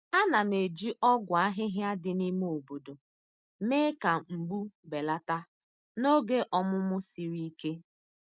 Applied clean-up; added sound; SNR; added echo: none; none; none; none.